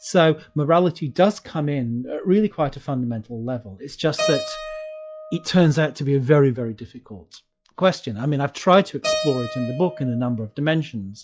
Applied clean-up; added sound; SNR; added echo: classical method log-MMSE.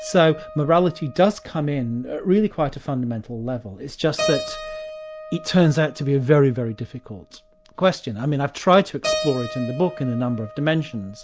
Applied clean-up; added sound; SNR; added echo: none; Keyboard (musical); 12 dB; none.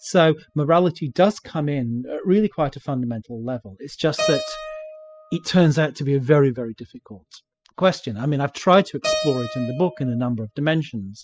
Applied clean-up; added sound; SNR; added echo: classical method spectral subtraction.